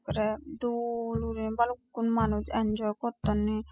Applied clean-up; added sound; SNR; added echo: classical method spectral subtraction.